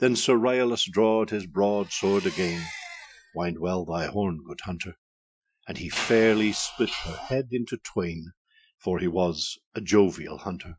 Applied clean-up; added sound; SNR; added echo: classical method Wiener filter.